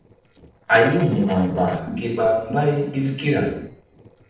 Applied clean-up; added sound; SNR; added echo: neural separator model SepFormer DNS4.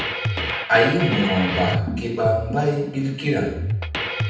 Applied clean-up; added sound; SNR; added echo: none; Drum kit; 4 dB; reverberation time 0.8 s.